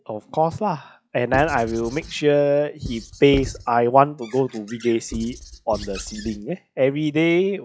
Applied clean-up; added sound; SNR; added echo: classical method log-MMSE.